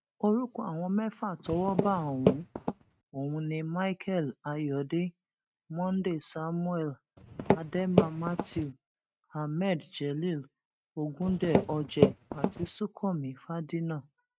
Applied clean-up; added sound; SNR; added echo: neural mask model RNNoise.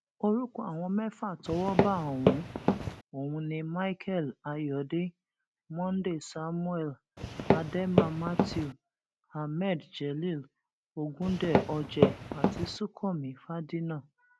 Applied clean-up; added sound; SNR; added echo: none; Walk, footsteps; -4 dB; none.